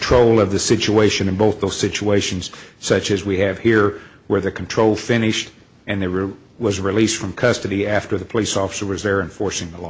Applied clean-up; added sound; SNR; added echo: none; none; none; none.